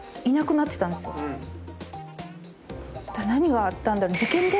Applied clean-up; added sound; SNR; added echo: none; none; none; none.